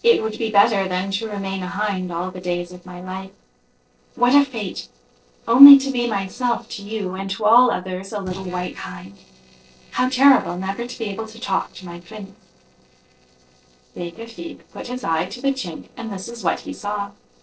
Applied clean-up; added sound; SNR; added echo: neural separator model SepFormer DNS4.